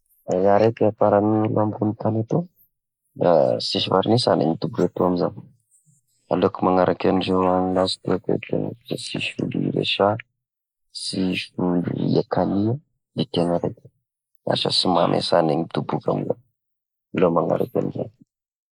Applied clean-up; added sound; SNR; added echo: neural mask model Resemble Enhance denoiser.